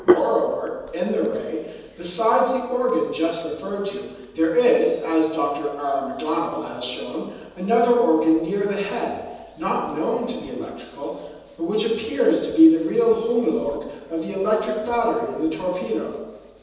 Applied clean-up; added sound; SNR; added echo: none; Hands; 12 dB; reverberation time 1.1 s.